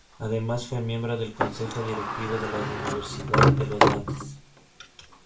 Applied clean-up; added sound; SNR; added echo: none; Sliding door; -4 dB; reverberation time 0.3 s.